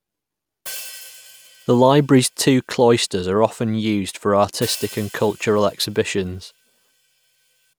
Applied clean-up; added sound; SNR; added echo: none; Hi-hat; 20 dB; none.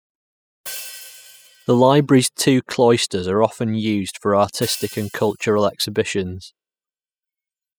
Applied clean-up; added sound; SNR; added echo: classical method spectral subtraction.